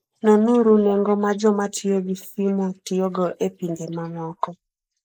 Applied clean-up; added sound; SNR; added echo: neural mask model Resemble Enhance denoiser.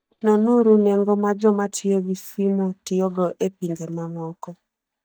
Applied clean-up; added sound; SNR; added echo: neural mask model DeepFilterNet 3.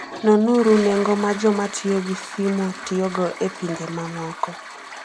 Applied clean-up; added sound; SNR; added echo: none; Toilet flush; 14 dB; none.